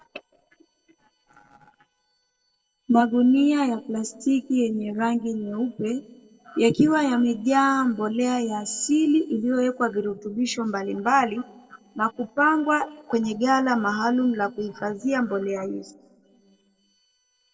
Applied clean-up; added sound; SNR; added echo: neural separator model SepFormer DNS4.